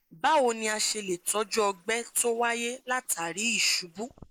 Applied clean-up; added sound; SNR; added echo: neural mask model Resemble Enhance denoiser.